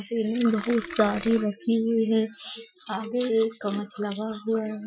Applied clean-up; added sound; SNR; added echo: classical method Wiener filter.